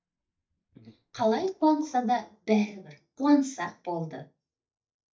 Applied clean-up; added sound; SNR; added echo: neural mask model DeepFilterNet 3.